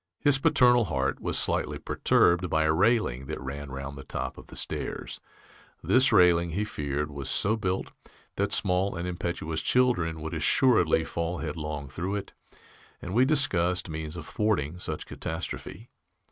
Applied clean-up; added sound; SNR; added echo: neural mask model RNNoise.